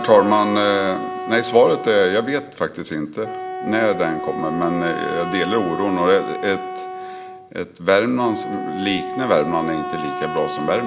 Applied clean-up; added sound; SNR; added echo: none; Wind instrument, woodwind instrument; 8 dB; reverberation time 1.1 s.